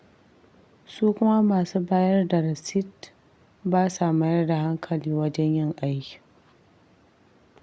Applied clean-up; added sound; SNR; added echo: none; none; none; none.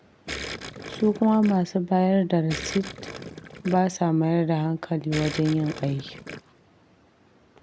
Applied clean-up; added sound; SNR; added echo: none; Gurgling; 13 dB; none.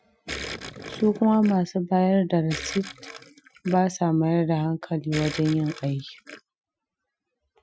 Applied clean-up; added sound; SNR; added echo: classical method Wiener filter.